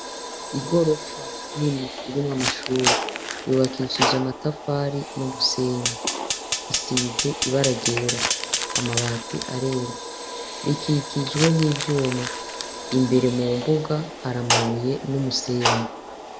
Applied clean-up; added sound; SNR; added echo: none; Fire + Crumpling, crinkling; 3 dB; none.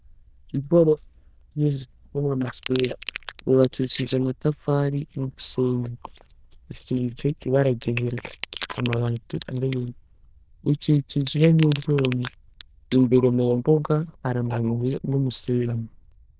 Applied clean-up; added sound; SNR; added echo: neural diffusion model UNIVERSE++.